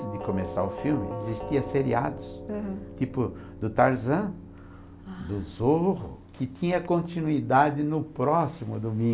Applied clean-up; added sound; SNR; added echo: none; Doorbell; 13 dB; none.